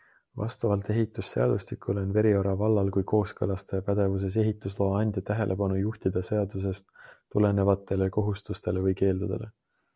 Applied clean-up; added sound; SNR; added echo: none; none; none; none.